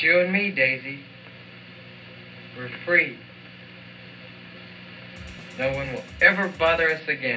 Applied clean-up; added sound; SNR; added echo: none; Drum kit; 18 dB; reverberation time 0.4 s.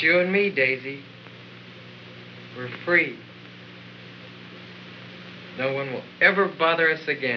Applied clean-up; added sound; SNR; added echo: none; none; none; none.